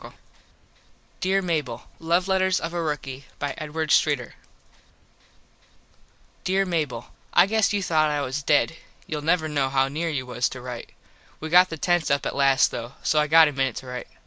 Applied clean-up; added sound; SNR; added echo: none; none; none; none.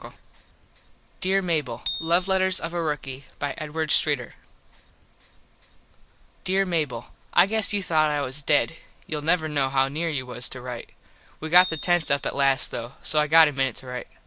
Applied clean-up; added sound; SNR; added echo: none; Bicycle bell; 12 dB; none.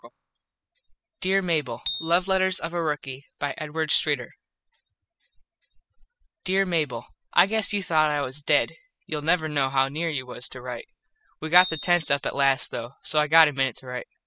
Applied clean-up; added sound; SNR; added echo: classical method spectral subtraction.